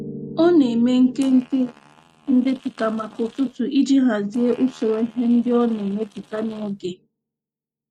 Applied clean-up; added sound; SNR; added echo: neural mask model RNNoise.